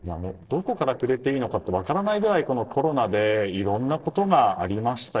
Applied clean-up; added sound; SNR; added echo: neural separator model SepFormer DNS4.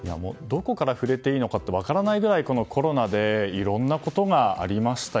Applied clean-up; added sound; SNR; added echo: none; none; none; none.